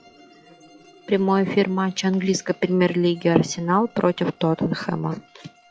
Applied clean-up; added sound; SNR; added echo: classical method log-MMSE.